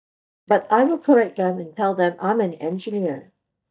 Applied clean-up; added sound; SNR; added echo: neural mask model DeepFilterNet 3.